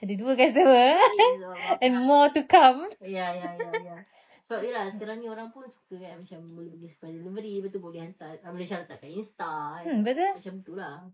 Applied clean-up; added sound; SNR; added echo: neural mask model Resemble Enhance denoiser.